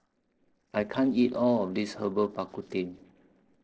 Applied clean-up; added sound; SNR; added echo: neural separator model SepFormer DNS4.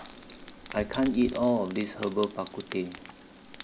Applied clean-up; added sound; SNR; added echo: none; Frying (food); 12 dB; none.